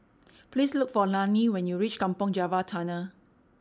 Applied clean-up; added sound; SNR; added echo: none; none; none; none.